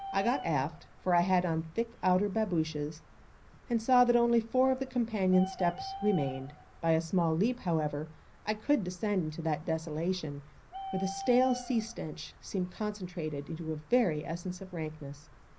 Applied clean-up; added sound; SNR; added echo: none; Bird; 16 dB; reverberation time 0.4 s.